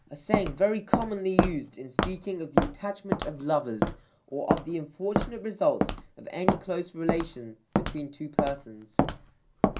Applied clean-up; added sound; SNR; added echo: none; Walk, footsteps; -2 dB; reverberation time 0.3 s.